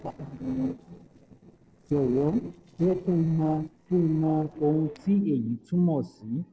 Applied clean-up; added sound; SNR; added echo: neural separator model SepFormer DNS4.